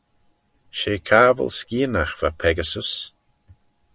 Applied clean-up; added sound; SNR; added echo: none; none; none; none.